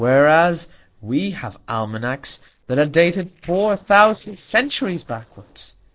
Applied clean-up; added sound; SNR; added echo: neural separator model SepFormer DNS4.